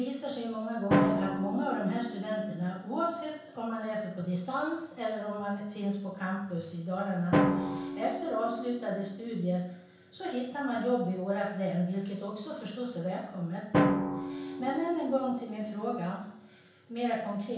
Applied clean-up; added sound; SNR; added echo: none; Drum; 3 dB; reverberation time 0.7 s.